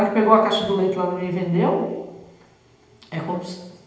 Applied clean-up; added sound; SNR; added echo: none; none; none; reverberation time 1.1 s.